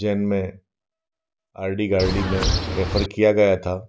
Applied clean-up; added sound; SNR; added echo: none; Bird; 0 dB; none.